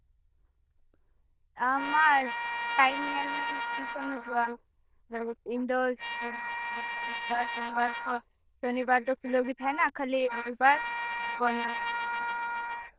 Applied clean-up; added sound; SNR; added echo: neural diffusion model UNIVERSE++.